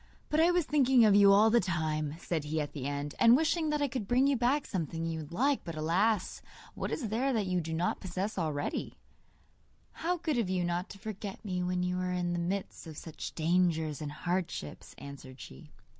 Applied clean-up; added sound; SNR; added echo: none; none; none; none.